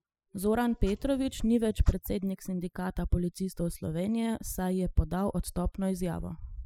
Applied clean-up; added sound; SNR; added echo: classical method spectral subtraction.